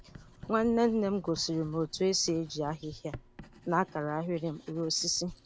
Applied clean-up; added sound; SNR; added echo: none; Writing; 20 dB; none.